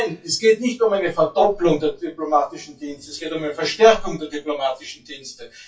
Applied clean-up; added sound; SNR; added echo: classical method WPE with log-MMSE.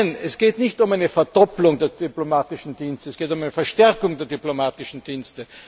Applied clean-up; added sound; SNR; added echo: none; none; none; none.